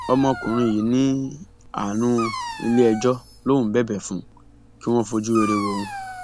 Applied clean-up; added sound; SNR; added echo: none; Dog; 12 dB; none.